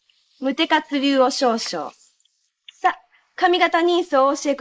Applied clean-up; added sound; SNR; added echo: neural mask model Resemble Enhance denoiser.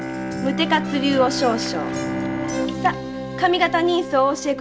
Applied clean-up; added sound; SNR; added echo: none; Bowed string instrument; 6 dB; none.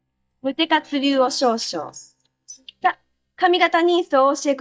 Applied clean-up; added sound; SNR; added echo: neural mask model DeepFilterNet 3.